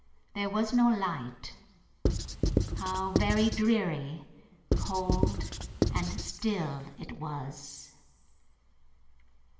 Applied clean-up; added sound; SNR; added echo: none; Writing; -3 dB; reverberation time 1.5 s.